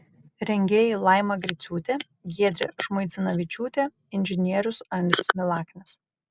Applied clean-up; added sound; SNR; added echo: none; none; none; none.